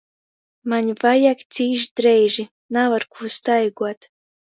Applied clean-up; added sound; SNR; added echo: none; none; none; none.